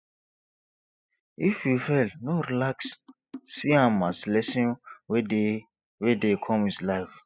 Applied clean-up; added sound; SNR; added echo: classical method spectral subtraction.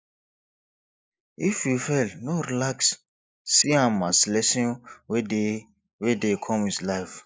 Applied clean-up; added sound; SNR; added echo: neural mask model Resemble Enhance denoiser.